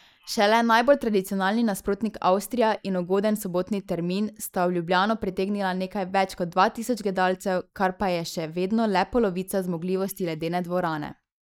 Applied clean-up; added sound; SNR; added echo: neural mask model Resemble Enhance denoiser.